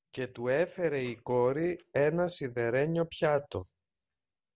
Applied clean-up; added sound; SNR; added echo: none; none; none; none.